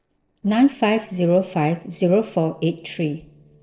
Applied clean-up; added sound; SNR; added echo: neural separator model SepFormer DNS4.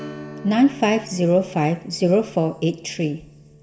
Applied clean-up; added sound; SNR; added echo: none; Strum; 18 dB; reverberation time 1.5 s.